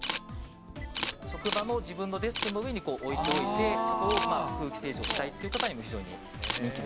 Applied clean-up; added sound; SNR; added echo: none; Camera; 4 dB; none.